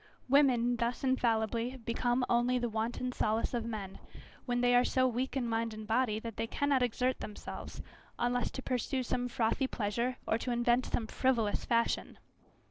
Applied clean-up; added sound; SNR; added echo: neural separator model SepFormer DNS4.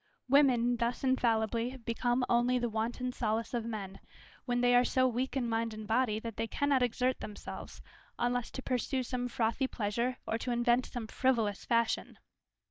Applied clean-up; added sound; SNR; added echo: neural mask model DeepFilterNet 3.